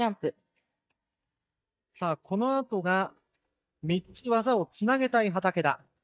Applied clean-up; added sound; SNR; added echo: neural mask model DeepFilterNet 3.